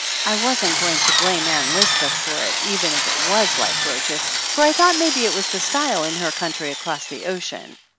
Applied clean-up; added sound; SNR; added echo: none; Drill; -2 dB; none.